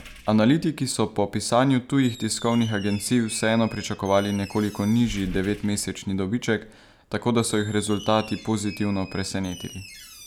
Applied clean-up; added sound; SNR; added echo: none; Squeak; 19 dB; none.